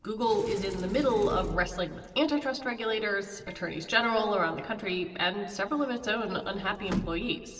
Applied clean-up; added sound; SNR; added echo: none; Sliding door; 12 dB; reverberation time 2.2 s.